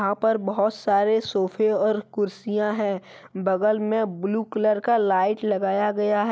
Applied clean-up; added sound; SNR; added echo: none; none; none; none.